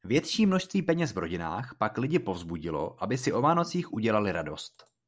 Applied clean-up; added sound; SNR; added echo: none; none; none; none.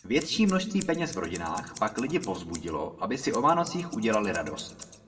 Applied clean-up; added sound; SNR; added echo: none; Scissors; 18 dB; reverberation time 1.1 s.